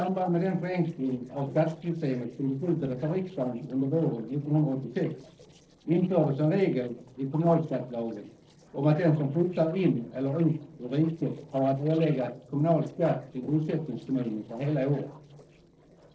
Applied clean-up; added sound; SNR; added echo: neural separator model SepFormer DNS4.